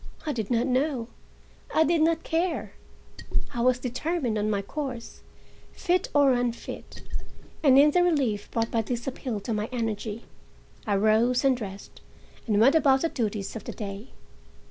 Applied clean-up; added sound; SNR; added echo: none; Liquid; 5 dB; none.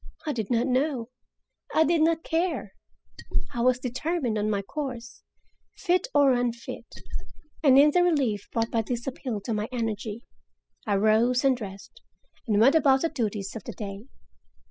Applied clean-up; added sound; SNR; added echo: classical method spectral subtraction.